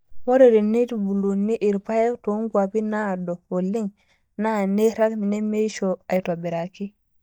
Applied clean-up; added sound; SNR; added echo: neural mask model DeepFilterNet 3.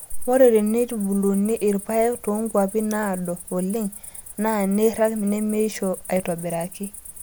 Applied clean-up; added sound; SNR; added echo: none; Cricket; 17 dB; none.